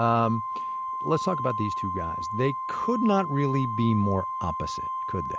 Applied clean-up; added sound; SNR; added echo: none; Organ; 4 dB; none.